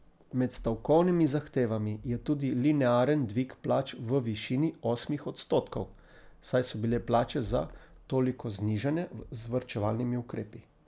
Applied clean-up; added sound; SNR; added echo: none; none; none; none.